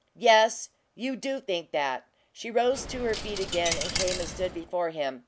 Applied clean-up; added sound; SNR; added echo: none; Coin (dropping); 6 dB; none.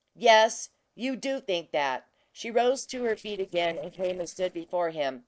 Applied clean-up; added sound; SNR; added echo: neural separator model SepFormer DNS4.